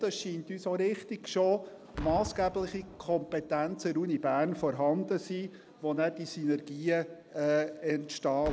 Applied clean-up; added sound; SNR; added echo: none; Boom; 18 dB; none.